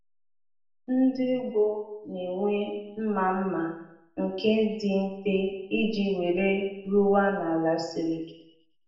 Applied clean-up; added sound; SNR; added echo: none; none; none; reverberation time 0.8 s.